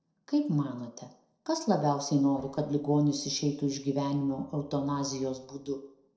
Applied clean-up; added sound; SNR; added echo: neural separator model SepFormer DNS4.